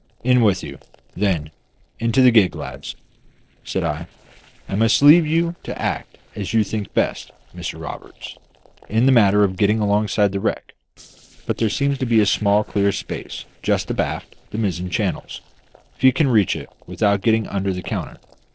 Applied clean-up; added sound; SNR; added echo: neural separator model SepFormer DNS4.